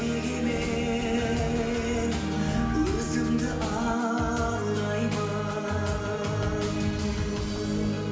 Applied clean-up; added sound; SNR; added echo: none; Wind; 12 dB; reverberation time 1.0 s.